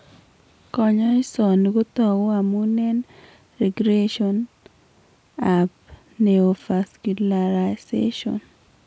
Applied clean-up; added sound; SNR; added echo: none; none; none; none.